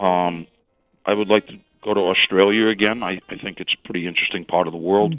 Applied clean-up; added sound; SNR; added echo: neural separator model SepFormer DNS4.